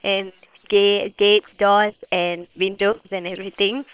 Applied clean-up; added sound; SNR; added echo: neural separator model SepFormer WHAM!.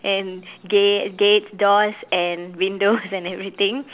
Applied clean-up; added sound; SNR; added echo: none; none; none; none.